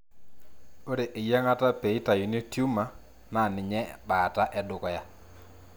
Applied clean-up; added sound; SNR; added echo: none; none; none; none.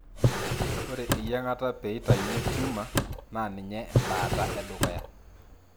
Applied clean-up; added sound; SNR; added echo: none; Drawer open or close; -4 dB; none.